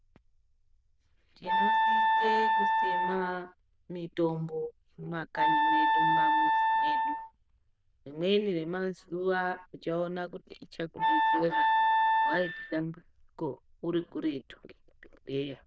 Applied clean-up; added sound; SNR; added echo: neural diffusion model UNIVERSE++.